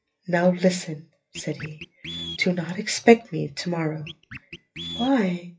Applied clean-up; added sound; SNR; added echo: classical method WPE with log-MMSE.